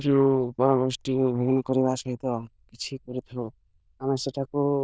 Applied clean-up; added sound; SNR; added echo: neural diffusion model UNIVERSE++.